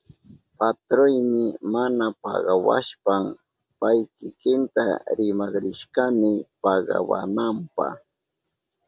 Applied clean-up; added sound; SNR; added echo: none; none; none; none.